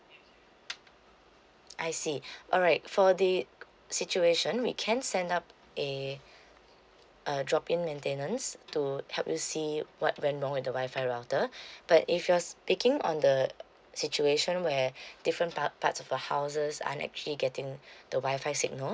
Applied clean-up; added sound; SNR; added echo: none; none; none; none.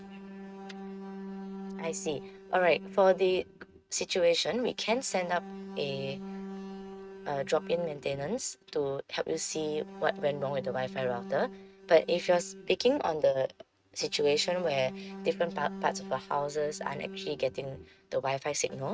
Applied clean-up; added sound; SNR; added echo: neural mask model RNNoise.